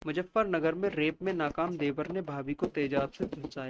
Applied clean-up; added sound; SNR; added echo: neural mask model RNNoise.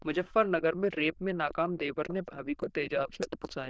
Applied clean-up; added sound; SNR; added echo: neural diffusion model UNIVERSE++.